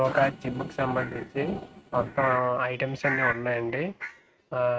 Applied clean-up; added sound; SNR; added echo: neural mask model RNNoise.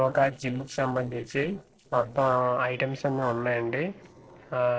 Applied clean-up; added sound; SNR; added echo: neural separator model SepFormer DNS4.